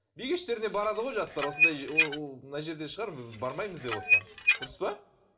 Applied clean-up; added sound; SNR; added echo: none; Squeak / Dishes, pots, and pans; -4 dB; reverberation time 0.7 s.